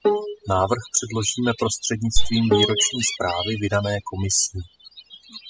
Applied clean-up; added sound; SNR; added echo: classical method spectral subtraction.